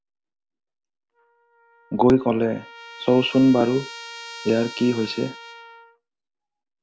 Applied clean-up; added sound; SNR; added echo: none; Trumpet; 18 dB; none.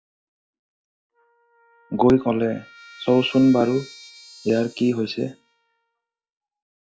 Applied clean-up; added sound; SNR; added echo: classical method log-MMSE.